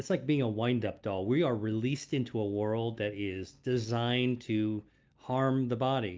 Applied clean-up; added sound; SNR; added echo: none; none; none; none.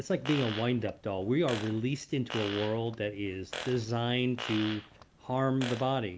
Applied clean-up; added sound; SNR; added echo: none; Fart; 12 dB; none.